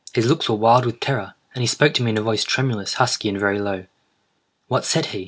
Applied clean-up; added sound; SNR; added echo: none; none; none; none.